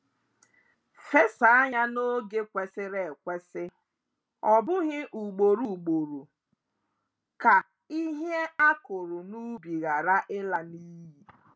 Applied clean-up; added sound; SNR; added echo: none; none; none; none.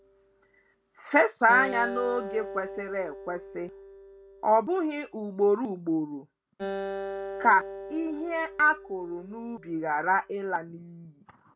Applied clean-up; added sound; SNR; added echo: none; Acoustic guitar; 11 dB; none.